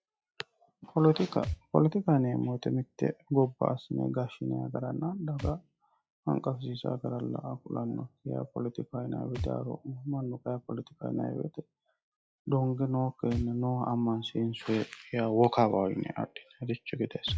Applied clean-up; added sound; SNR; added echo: classical method log-MMSE.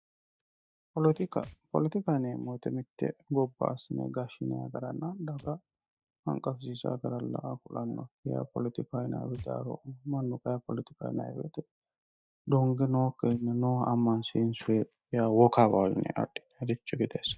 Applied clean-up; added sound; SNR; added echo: neural mask model DeepFilterNet 3.